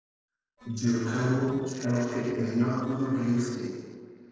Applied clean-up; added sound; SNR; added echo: neural separator model SepFormer DNS4.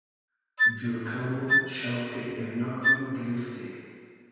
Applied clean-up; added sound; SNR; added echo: none; Wind instrument, woodwind instrument; -4 dB; reverberation time 1.9 s.